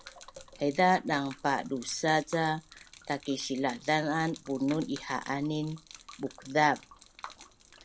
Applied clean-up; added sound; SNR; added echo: none; Gurgling / Liquid; 20 dB; none.